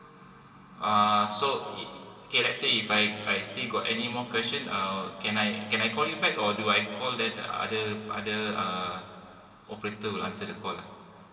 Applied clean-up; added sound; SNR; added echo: none; none; none; reverberation time 2.5 s.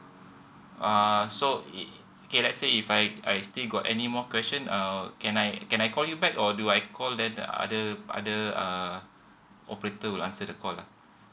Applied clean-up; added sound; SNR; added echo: none; none; none; none.